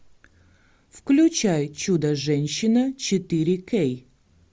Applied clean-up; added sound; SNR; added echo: none; none; none; none.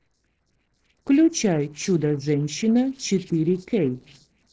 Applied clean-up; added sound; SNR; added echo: neural separator model SepFormer DNS4.